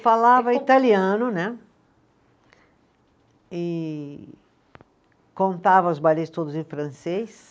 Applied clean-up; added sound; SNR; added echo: none; none; none; none.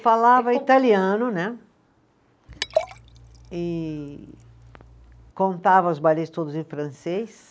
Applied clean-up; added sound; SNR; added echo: none; Liquid; 10 dB; none.